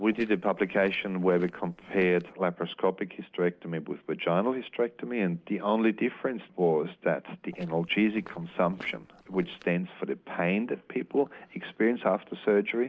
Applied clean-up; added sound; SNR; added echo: neural separator model SepFormer DNS4.